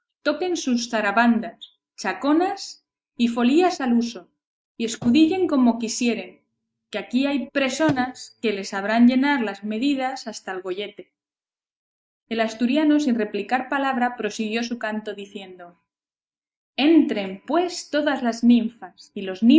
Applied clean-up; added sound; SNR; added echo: neural mask model RNNoise.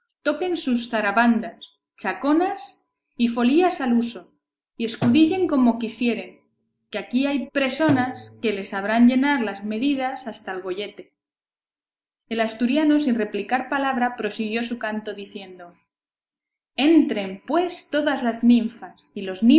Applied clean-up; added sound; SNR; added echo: none; Drum; 14 dB; none.